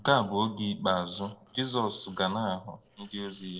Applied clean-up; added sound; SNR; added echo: neural separator model SepFormer DNS4.